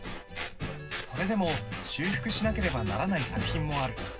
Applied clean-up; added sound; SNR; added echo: none; Scissors; 6 dB; reverberation time 0.4 s.